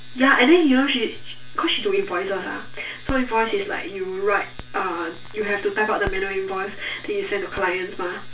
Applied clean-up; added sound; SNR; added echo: none; Crackle; 16 dB; reverberation time 0.3 s.